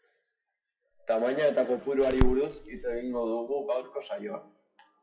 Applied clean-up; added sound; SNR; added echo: classical method WPE with log-MMSE.